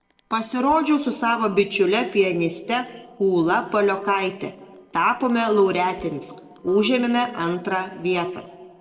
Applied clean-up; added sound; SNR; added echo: neural separator model SepFormer DNS4.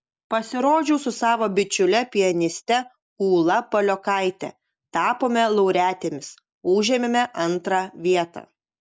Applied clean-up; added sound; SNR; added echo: none; none; none; none.